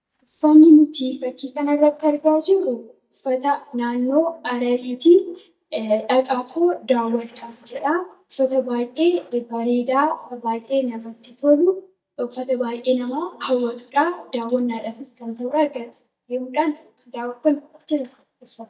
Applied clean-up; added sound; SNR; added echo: neural mask model DeepFilterNet 3.